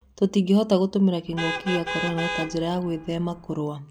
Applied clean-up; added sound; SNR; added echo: none; Vehicle horn, car horn, honking; 8 dB; none.